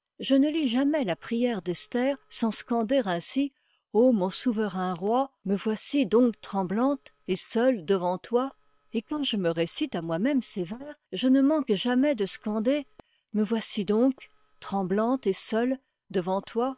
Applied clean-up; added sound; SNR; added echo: neural separator model SepFormer WHAM!.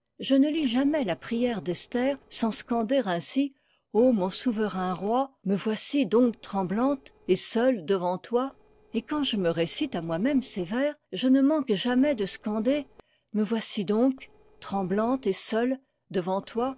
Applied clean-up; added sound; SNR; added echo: neural separator model SepFormer DNS4.